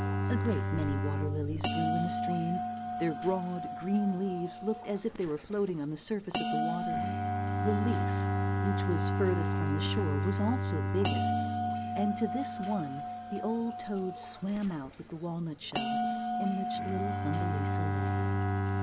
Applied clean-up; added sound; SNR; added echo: none; Bell + Bowed string instrument; -2 dB; none.